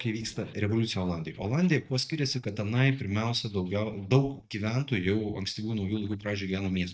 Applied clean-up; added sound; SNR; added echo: neural mask model DeepFilterNet 3.